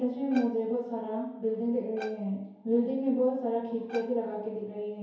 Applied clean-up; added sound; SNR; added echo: none; Bowed string instrument; 18 dB; reverberation time 1.0 s.